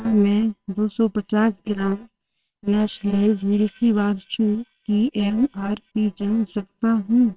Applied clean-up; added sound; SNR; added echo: neural separator model SepFormer WHAMR!.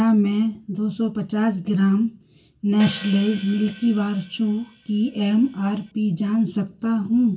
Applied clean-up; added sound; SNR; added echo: none; Hi-hat; 19 dB; reverberation time 0.2 s.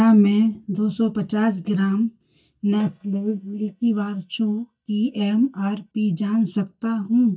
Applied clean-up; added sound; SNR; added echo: neural mask model DeepFilterNet 3.